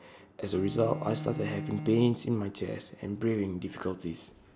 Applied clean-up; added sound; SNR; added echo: none; Bowed string instrument; 11 dB; none.